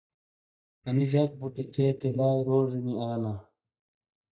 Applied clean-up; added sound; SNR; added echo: neural mask model DeepFilterNet 3.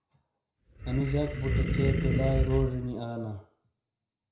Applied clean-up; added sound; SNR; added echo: none; Animal; -2 dB; reverberation time 0.5 s.